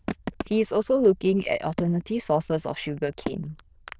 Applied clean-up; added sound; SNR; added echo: neural diffusion model UNIVERSE++.